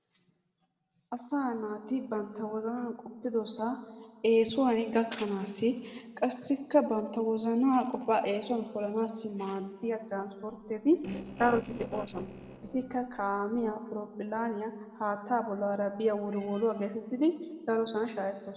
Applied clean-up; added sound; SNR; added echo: neural separator model SepFormer DNS4.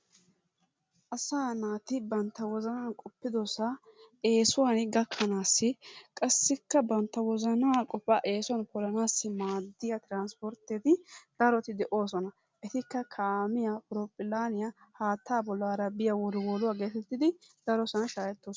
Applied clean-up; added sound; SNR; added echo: none; none; none; none.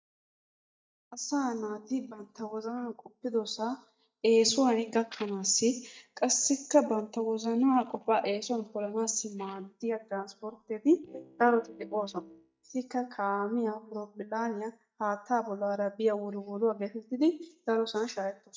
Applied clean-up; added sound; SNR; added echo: neural mask model DeepFilterNet 3.